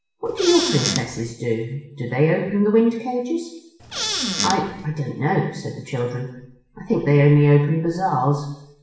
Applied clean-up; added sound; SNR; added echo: none; Squeak / Cupboard open or close; 5 dB; reverberation time 0.9 s.